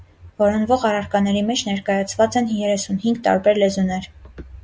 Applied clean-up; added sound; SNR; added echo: none; none; none; none.